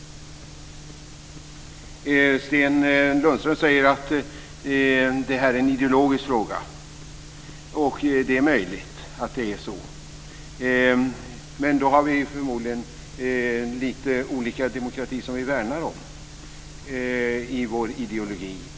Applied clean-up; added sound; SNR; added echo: none; none; none; none.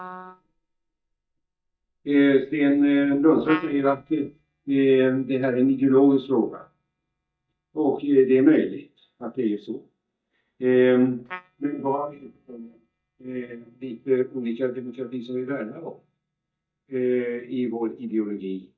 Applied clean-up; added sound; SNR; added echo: neural mask model DeepFilterNet 3.